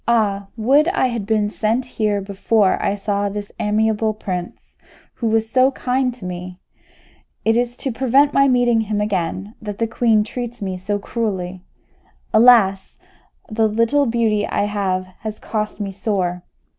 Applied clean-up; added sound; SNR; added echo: none; none; none; none.